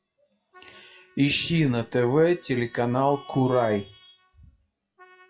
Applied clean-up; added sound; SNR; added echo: classical method WPE with log-MMSE.